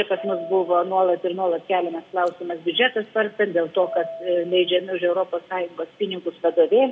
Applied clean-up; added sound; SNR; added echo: none; Piano; 15 dB; reverberation time 0.9 s.